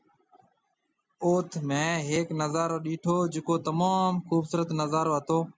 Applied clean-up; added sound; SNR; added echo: none; none; none; none.